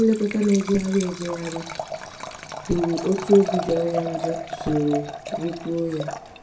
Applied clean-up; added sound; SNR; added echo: none; Liquid; 9 dB; reverberation time 0.3 s.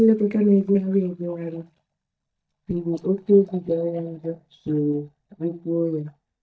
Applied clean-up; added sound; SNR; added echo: neural mask model DeepFilterNet 3.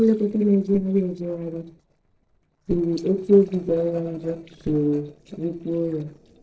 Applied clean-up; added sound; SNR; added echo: neural separator model SepFormer DNS4.